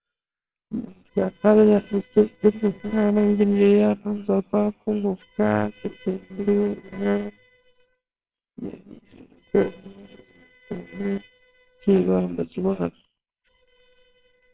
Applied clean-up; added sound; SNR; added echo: neural separator model SepFormer WHAMR!.